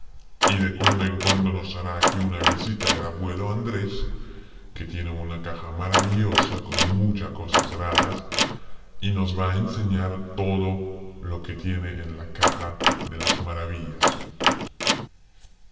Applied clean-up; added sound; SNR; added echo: none; Door; -2 dB; reverberation time 2.7 s.